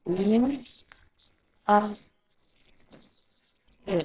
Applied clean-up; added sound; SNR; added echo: neural separator model SepFormer WHAMR!.